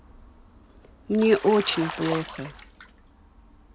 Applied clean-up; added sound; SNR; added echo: none; Bathtub (filling or washing); 11 dB; none.